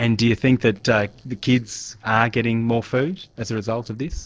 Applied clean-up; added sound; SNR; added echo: neural separator model SepFormer DNS4.